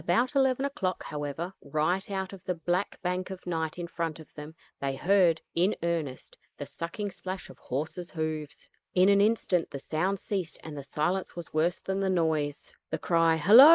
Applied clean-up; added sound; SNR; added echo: neural mask model Resemble Enhance denoiser.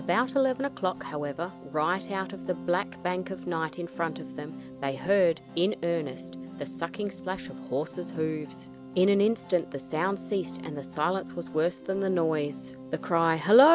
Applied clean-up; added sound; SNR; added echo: none; Piano; 14 dB; none.